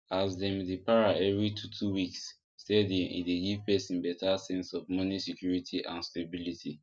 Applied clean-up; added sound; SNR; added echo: none; none; none; none.